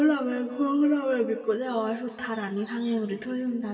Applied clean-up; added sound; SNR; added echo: none; none; none; reverberation time 1.9 s.